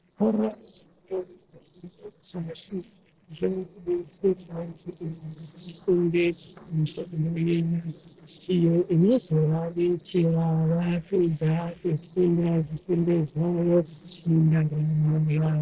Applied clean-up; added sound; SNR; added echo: neural separator model SepFormer DNS4.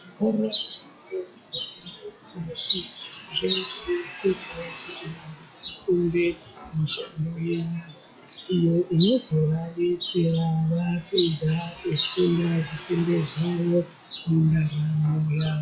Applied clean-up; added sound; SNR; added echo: classical method log-MMSE.